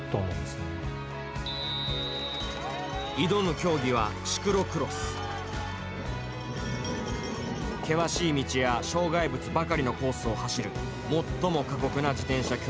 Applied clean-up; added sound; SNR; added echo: none; none; none; none.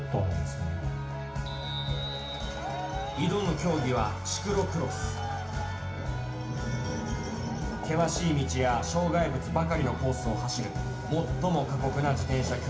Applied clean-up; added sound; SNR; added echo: none; none; none; reverberation time 0.6 s.